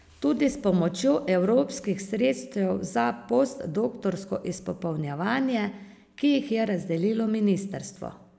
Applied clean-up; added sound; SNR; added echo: none; none; none; none.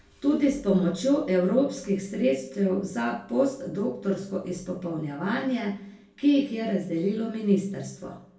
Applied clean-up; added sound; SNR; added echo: none; none; none; reverberation time 0.3 s.